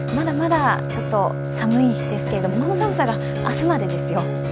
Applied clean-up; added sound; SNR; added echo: none; Bowed string instrument; 2 dB; none.